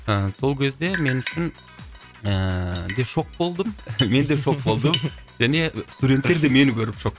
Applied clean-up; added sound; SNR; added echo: none; Drip; 14 dB; none.